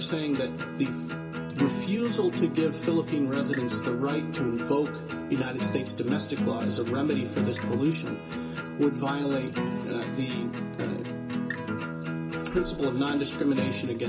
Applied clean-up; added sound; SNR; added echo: none; Acoustic guitar; 3 dB; reverberation time 0.2 s.